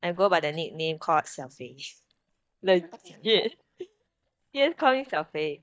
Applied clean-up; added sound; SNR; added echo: neural mask model DeepFilterNet 3.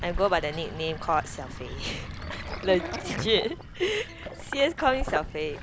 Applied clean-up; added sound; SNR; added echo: none; Bird + Sink (filling or washing); 7 dB; none.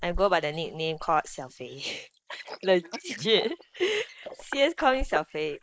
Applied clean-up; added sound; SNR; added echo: neural mask model Resemble Enhance denoiser.